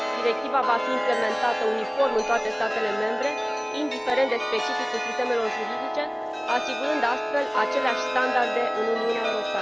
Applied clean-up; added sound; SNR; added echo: none; Chime; 1 dB; none.